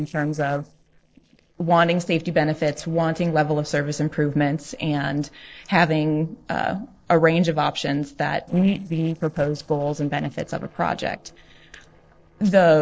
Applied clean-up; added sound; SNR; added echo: neural separator model SepFormer DNS4.